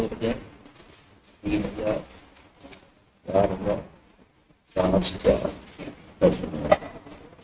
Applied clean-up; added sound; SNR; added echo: neural mask model RNNoise.